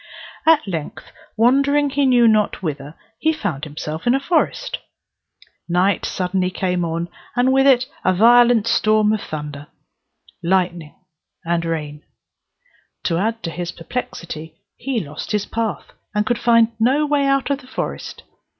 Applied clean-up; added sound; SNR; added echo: none; none; none; none.